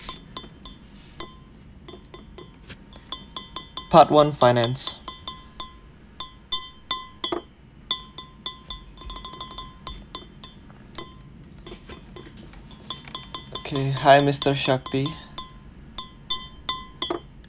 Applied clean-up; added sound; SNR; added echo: none; Tap / Glass; 8 dB; none.